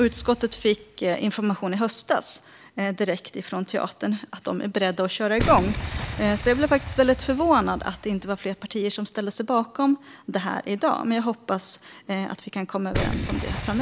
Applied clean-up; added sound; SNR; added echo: none; Boom; 10 dB; none.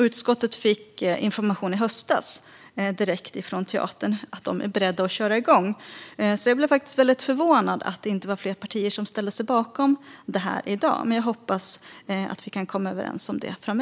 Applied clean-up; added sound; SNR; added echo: none; none; none; none.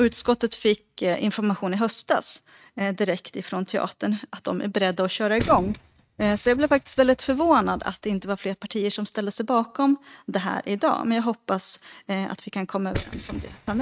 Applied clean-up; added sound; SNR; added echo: neural mask model RNNoise.